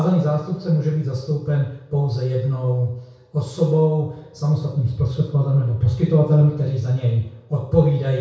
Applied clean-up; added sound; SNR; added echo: none; none; none; reverberation time 0.6 s.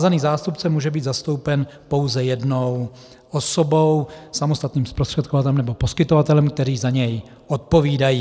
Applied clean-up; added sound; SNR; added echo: none; none; none; none.